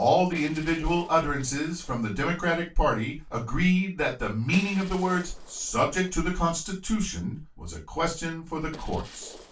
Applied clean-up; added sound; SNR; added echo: neural separator model SepFormer DNS4.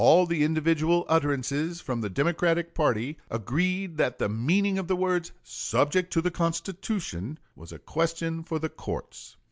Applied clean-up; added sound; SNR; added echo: none; none; none; none.